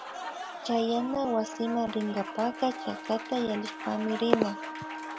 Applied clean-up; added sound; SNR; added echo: none; Wind instrument, woodwind instrument + Applause; 9 dB; none.